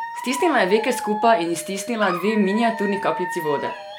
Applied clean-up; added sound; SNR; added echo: none; Alarm / Dog; 8 dB; none.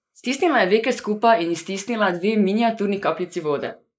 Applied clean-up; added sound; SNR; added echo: neural mask model Resemble Enhance denoiser.